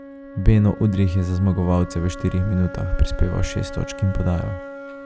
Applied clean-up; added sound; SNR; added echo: none; Wind instrument, woodwind instrument; 15 dB; none.